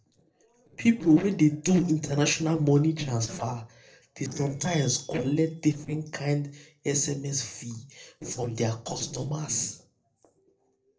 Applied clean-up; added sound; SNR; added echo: neural separator model SepFormer DNS4.